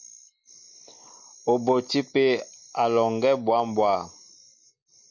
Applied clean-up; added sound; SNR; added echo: none; none; none; none.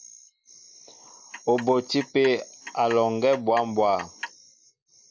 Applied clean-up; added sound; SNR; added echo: none; Clock; 16 dB; none.